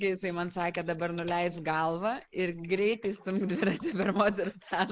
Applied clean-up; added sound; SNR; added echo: neural mask model Resemble Enhance denoiser.